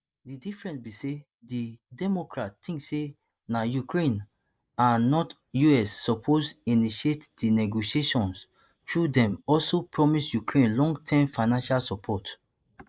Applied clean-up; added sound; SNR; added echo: neural mask model Resemble Enhance denoiser.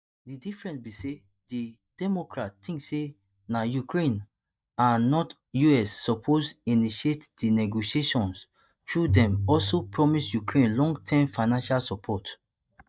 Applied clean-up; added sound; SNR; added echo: neural mask model DeepFilterNet 3.